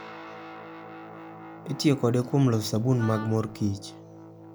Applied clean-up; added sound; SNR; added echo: none; Wind instrument, woodwind instrument + Guitar; 14 dB; none.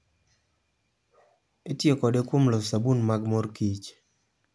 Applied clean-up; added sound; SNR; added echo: none; none; none; none.